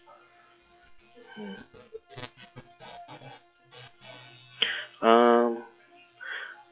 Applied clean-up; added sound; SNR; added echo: classical method log-MMSE.